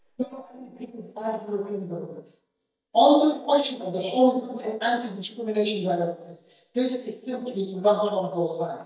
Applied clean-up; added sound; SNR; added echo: neural mask model DeepFilterNet 3.